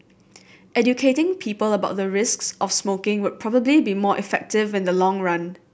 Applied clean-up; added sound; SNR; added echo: none; none; none; none.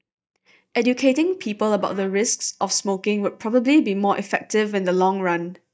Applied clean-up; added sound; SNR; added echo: neural mask model DeepFilterNet 3.